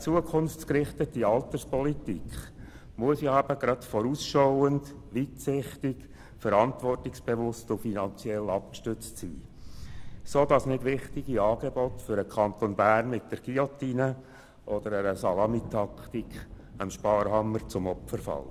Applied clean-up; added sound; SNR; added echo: none; Thunder; 15 dB; none.